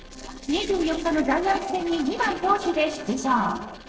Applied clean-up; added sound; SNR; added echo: neural separator model SepFormer DNS4.